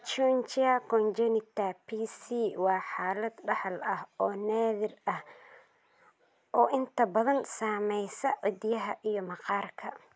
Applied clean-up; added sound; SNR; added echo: none; none; none; none.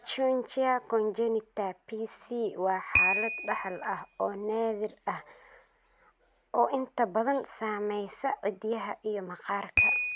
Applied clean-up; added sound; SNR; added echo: none; Piano; 5 dB; none.